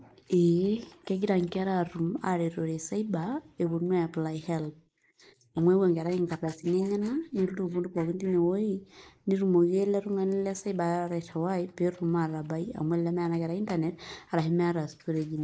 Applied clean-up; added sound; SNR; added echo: neural mask model Resemble Enhance denoiser.